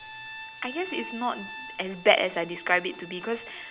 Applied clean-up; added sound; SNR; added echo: none; Bowed string instrument; 14 dB; none.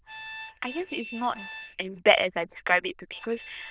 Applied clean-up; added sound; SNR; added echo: neural diffusion model UNIVERSE++.